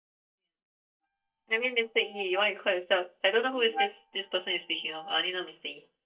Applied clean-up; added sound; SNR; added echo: neural mask model DeepFilterNet 3.